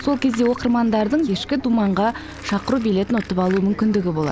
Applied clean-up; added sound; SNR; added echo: none; Bus + Tools; 17 dB; none.